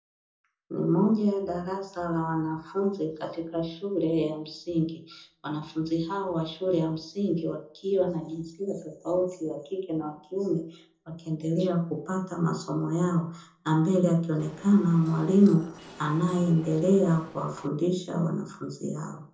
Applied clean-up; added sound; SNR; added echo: neural separator model SepFormer DNS4.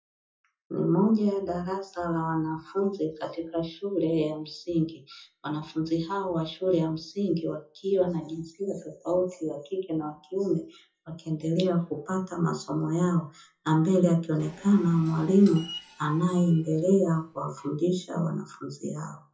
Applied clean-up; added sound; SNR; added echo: classical method WPE with log-MMSE.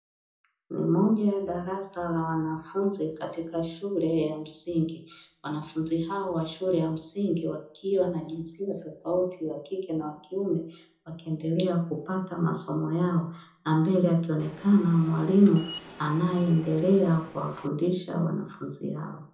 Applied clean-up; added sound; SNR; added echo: none; Subway, metro, underground; 17 dB; reverberation time 0.5 s.